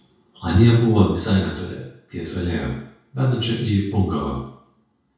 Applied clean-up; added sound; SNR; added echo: none; none; none; reverberation time 0.6 s.